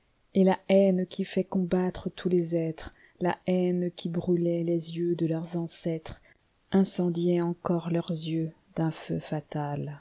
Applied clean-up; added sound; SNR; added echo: none; none; none; none.